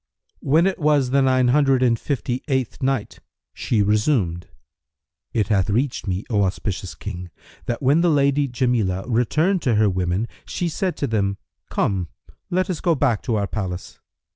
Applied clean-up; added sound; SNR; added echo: none; none; none; none.